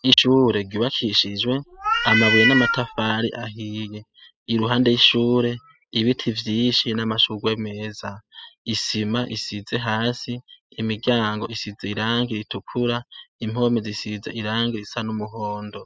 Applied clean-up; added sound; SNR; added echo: classical method spectral subtraction.